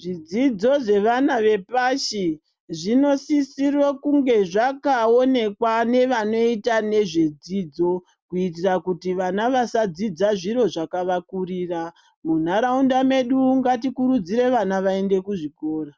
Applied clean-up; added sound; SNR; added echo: none; none; none; none.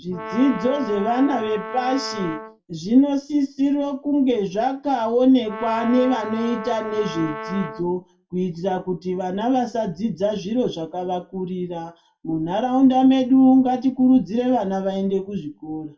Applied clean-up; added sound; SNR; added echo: none; Brass instrument; 11 dB; reverberation time 0.2 s.